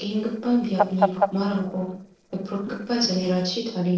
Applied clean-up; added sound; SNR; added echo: neural separator model SepFormer DNS4.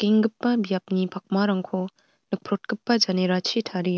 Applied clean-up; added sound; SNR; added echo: none; none; none; none.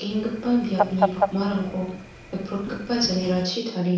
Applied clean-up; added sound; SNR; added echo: none; Fowl; 4 dB; reverberation time 0.7 s.